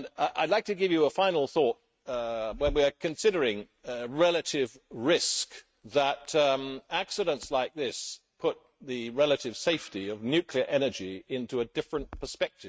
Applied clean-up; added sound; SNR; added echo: neural mask model RNNoise.